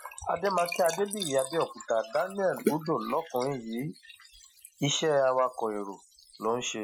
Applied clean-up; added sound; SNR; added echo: classical method Wiener filter.